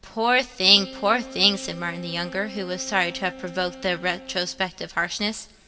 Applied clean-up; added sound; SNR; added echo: none; Wind instrument, woodwind instrument; 17 dB; reverberation time 1.9 s.